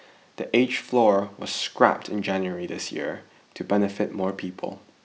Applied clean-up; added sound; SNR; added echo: none; none; none; none.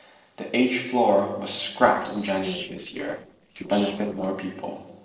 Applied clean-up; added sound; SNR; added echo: neural separator model SepFormer DNS4.